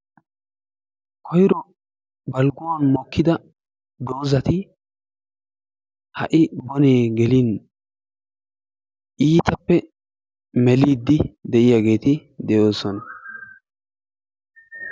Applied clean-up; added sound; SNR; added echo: none; none; none; none.